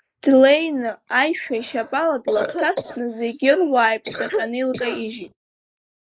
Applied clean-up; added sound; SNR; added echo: neural mask model Resemble Enhance denoiser.